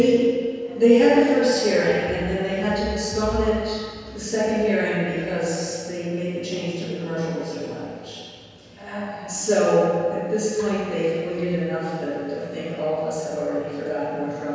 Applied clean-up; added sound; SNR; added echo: none; none; none; reverberation time 1.9 s.